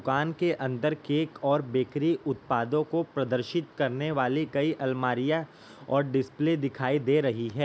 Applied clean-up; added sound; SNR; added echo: none; none; none; none.